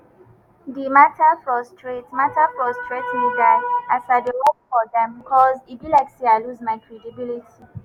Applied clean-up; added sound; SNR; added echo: none; none; none; none.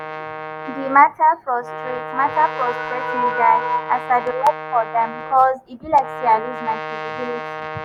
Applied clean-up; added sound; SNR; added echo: none; Brass instrument; 10 dB; none.